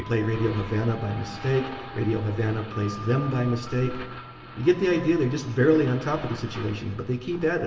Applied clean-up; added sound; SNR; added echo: none; none; none; reverberation time 0.9 s.